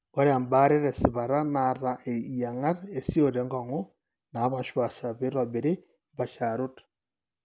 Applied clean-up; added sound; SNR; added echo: none; none; none; none.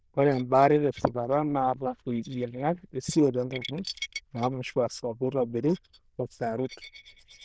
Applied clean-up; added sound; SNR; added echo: neural diffusion model UNIVERSE++.